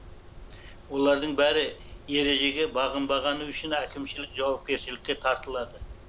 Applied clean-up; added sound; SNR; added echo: none; Mechanisms; 17 dB; none.